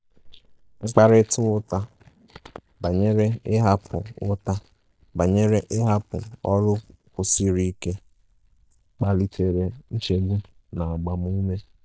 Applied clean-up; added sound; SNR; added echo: neural mask model DeepFilterNet 3.